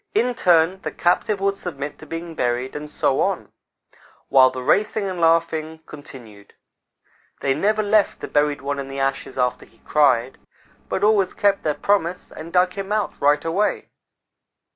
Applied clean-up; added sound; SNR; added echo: neural separator model SepFormer DNS4.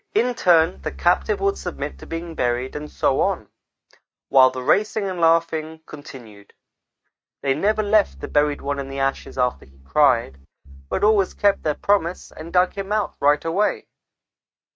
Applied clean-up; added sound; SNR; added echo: neural mask model RNNoise.